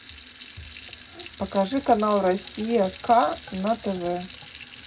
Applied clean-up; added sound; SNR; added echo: none; Sink (filling or washing) / Water tap, faucet; 18 dB; reverberation time 0.2 s.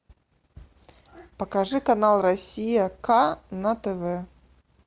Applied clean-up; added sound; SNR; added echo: none; none; none; none.